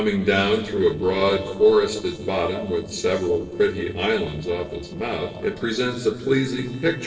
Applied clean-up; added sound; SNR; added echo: neural separator model SepFormer DNS4.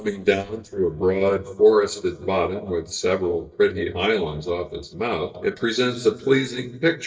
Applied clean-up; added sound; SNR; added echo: neural mask model DeepFilterNet 3.